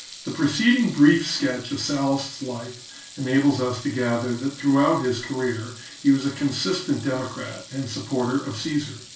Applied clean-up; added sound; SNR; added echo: none; Sink (filling or washing) / Water tap, faucet; 19 dB; reverberation time 0.3 s.